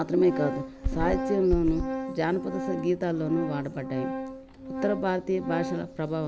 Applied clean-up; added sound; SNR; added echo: none; Organ + Run; 5 dB; none.